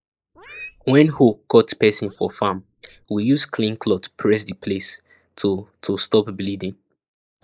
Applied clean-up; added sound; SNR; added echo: neural mask model Resemble Enhance denoiser.